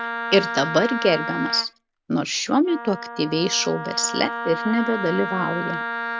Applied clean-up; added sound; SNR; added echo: none; Wind instrument, woodwind instrument; 6 dB; none.